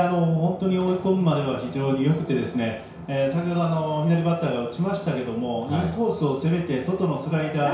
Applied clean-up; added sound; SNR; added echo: none; none; none; reverberation time 0.6 s.